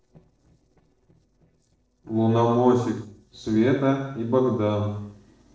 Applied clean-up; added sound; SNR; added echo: neural separator model SepFormer DNS4.